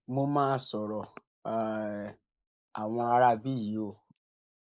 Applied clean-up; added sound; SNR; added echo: neural mask model Resemble Enhance denoiser.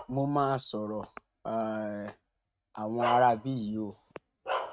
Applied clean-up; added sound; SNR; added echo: neural mask model RNNoise.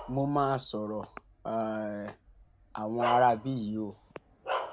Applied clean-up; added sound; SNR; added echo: none; Bark; 9 dB; none.